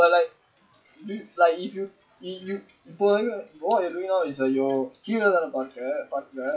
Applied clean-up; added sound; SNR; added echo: classical method WPE with log-MMSE.